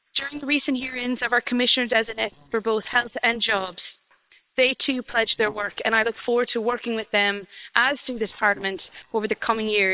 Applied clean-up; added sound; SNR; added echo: neural separator model SepFormer WHAM!.